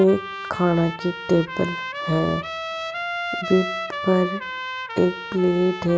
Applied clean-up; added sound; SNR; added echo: none; Trumpet; 8 dB; none.